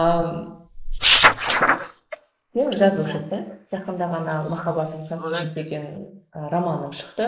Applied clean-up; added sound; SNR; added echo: neural mask model Resemble Enhance denoiser.